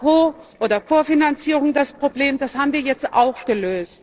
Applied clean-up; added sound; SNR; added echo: neural separator model SepFormer DNS4.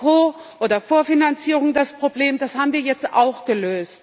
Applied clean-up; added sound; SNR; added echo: none; none; none; none.